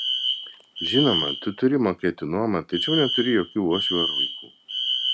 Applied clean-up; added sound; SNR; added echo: none; Alarm; 3 dB; none.